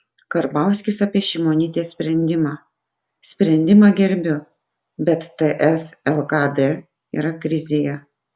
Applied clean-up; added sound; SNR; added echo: none; none; none; none.